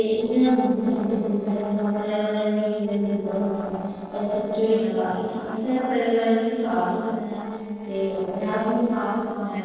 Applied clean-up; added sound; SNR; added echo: neural separator model SepFormer DNS4.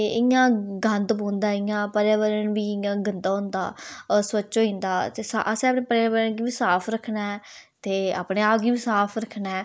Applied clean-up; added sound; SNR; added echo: none; none; none; none.